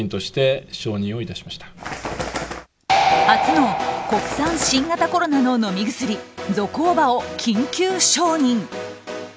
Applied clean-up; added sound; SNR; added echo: none; Bird; 8 dB; none.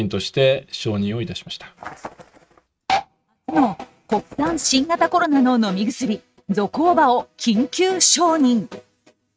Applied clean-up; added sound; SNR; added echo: neural mask model RNNoise.